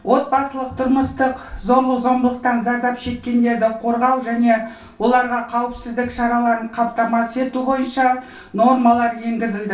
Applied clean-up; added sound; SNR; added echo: none; none; none; reverberation time 0.3 s.